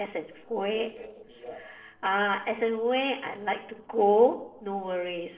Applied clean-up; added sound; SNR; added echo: neural separator model SepFormer DNS4.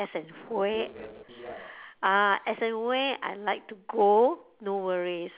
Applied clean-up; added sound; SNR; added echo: none; none; none; none.